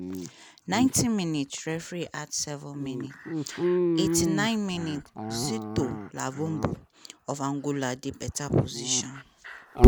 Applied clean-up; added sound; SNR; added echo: none; Dog; -1 dB; none.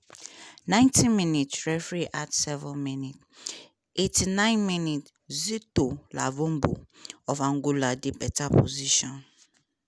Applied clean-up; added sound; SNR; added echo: none; none; none; none.